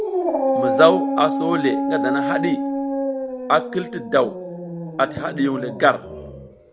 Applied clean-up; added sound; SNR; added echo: none; Dog; 2 dB; none.